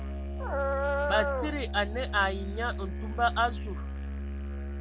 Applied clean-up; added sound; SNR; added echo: none; Dog + Musical instrument; 0 dB; none.